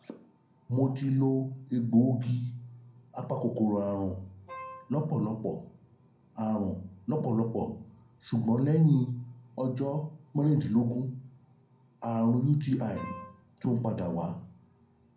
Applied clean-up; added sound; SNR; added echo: none; Wind instrument, woodwind instrument; 15 dB; reverberation time 0.5 s.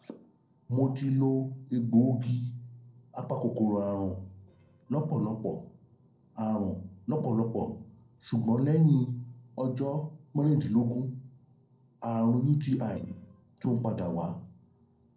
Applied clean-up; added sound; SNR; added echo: neural separator model SepFormer DNS4.